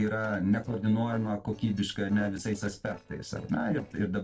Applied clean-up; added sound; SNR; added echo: neural separator model SepFormer DNS4.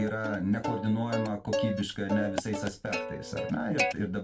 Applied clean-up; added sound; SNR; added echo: none; Plucked string instrument; 3 dB; reverberation time 0.2 s.